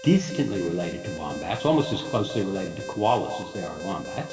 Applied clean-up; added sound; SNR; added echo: none; Alarm; 12 dB; reverberation time 2.3 s.